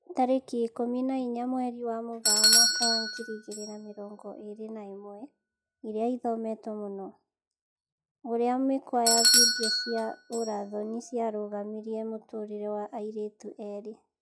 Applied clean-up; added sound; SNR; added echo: classical method log-MMSE.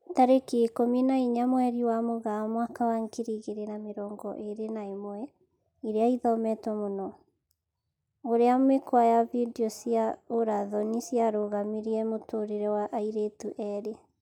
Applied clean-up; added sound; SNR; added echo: none; none; none; none.